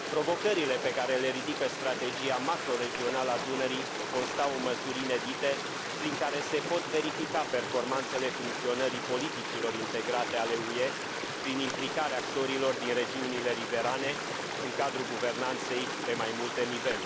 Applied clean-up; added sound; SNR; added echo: none; Stream; 3 dB; none.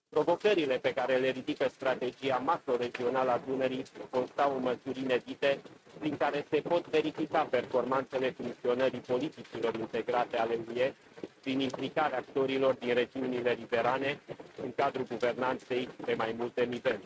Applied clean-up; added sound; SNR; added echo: neural mask model RNNoise.